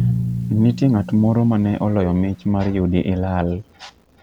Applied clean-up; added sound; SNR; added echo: none; Drum; 9 dB; none.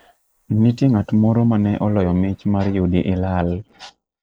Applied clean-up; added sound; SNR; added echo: neural mask model Resemble Enhance denoiser.